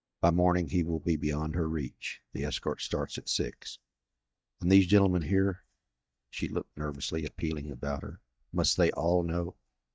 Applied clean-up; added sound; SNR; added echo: neural mask model DeepFilterNet 3.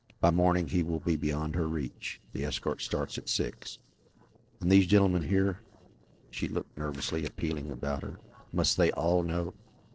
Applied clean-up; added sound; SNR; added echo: neural separator model SepFormer DNS4.